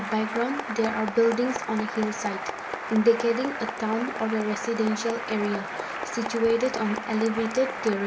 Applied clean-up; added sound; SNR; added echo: none; Applause; 7 dB; reverberation time 0.2 s.